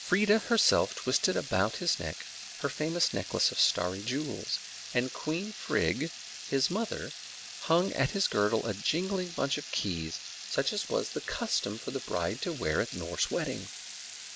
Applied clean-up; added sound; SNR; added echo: neural mask model Resemble Enhance denoiser.